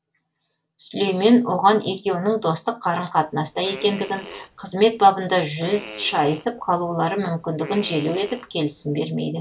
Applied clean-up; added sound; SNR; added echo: none; Fart; 18 dB; reverberation time 0.2 s.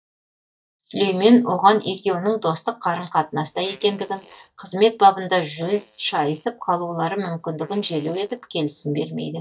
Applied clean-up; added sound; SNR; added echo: neural mask model DeepFilterNet 3.